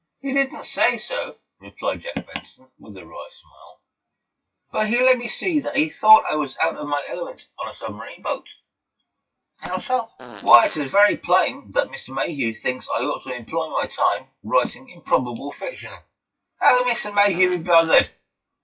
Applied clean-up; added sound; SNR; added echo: classical method WPE with log-MMSE.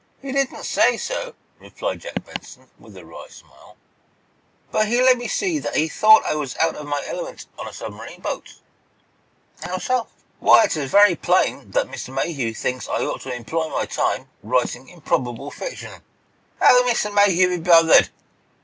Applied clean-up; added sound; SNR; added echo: none; none; none; none.